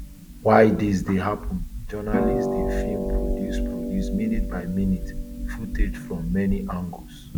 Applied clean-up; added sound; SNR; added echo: none; Harp; 2 dB; none.